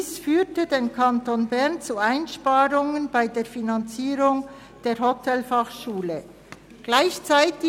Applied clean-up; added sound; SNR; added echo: none; none; none; none.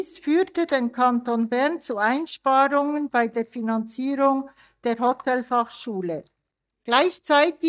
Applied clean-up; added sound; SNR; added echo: neural mask model DeepFilterNet 3.